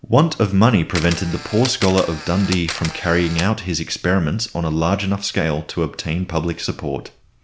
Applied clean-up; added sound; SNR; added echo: none; Camera; 10 dB; none.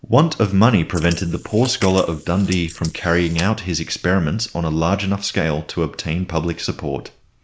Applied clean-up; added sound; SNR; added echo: neural mask model Resemble Enhance denoiser.